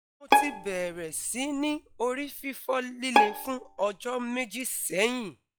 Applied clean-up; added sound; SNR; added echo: classical method log-MMSE.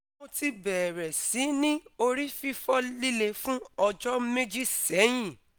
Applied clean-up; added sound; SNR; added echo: none; none; none; none.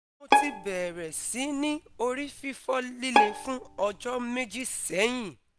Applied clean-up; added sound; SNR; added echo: none; Bowed string instrument; -1 dB; none.